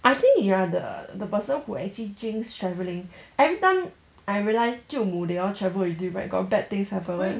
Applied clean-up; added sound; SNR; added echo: none; none; none; none.